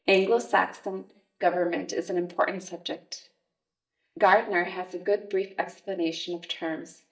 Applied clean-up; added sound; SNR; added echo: neural mask model DeepFilterNet 3.